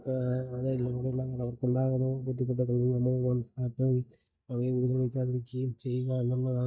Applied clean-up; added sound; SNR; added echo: neural mask model DeepFilterNet 3.